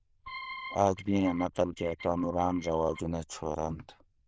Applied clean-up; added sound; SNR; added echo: neural diffusion model UNIVERSE++.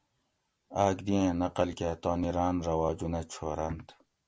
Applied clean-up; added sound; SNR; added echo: none; none; none; none.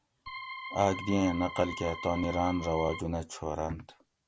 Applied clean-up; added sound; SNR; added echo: none; Organ; 10 dB; none.